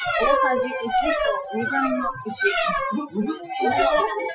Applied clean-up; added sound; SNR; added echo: classical method Wiener filter.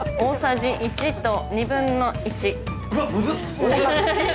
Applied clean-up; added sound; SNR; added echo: none; none; none; none.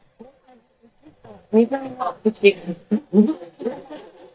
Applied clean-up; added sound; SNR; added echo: neural mask model DeepFilterNet 3.